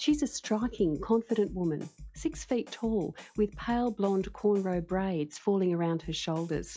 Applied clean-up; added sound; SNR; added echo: classical method log-MMSE.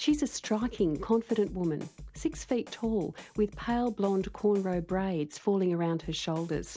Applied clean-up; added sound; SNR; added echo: none; Drum kit; 18 dB; none.